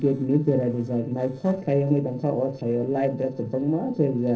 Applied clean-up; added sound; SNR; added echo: neural separator model SepFormer DNS4.